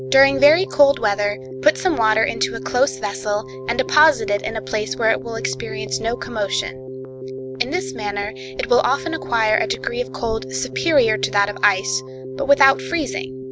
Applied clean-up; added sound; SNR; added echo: none; Keyboard (musical); 11 dB; none.